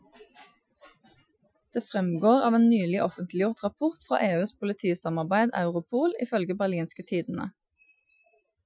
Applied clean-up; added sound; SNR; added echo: classical method Wiener filter.